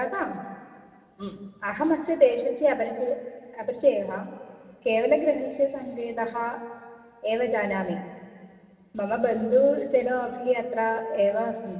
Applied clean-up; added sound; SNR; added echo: none; none; none; reverberation time 2.2 s.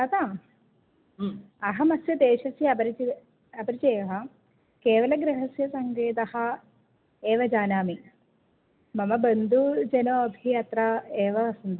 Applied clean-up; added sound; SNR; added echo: none; none; none; none.